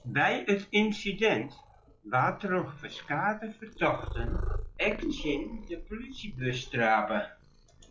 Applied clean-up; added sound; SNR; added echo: classical method log-MMSE.